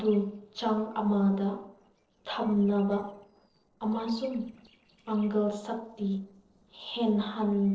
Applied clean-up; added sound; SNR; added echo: neural separator model SepFormer DNS4.